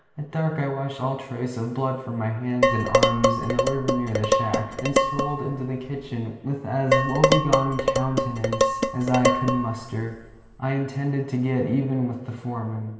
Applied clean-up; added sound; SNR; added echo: none; Dishes, pots, and pans; -2 dB; reverberation time 1.1 s.